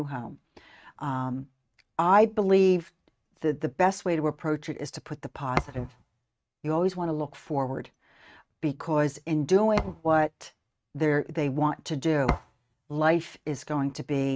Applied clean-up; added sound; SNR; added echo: neural mask model RNNoise.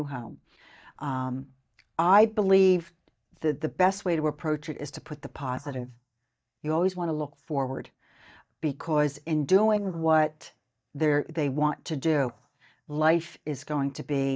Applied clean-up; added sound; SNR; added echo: neural mask model DeepFilterNet 3.